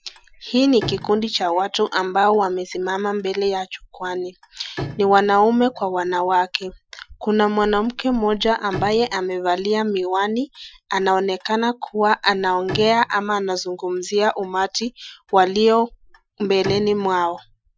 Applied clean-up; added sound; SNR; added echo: classical method Wiener filter.